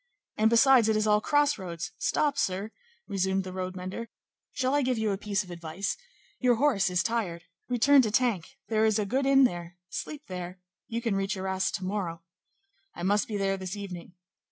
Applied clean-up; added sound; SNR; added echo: none; none; none; none.